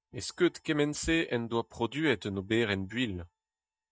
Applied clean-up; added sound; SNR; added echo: neural mask model DeepFilterNet 3.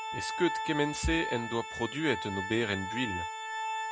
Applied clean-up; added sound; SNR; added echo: none; Organ; 4 dB; none.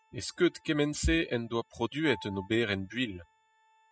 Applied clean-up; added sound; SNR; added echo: classical method spectral subtraction.